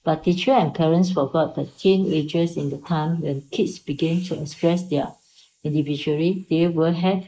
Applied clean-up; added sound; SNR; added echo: neural mask model Resemble Enhance denoiser.